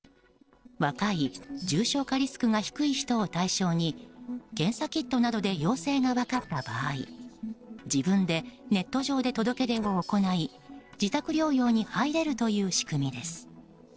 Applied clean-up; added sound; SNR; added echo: neural separator model SepFormer DNS4.